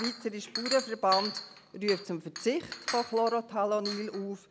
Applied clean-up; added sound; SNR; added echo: none; Chink, clink; 8 dB; none.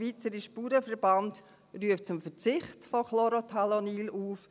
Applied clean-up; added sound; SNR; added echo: none; none; none; none.